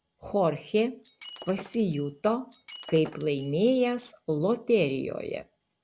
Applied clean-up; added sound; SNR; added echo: none; Shatter; 19 dB; none.